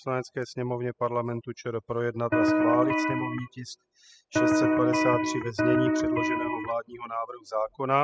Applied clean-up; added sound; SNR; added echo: classical method spectral subtraction.